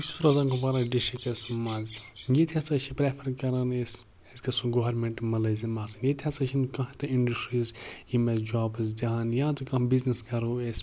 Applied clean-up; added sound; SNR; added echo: none; Bird vocalization, bird call, bird song; 18 dB; none.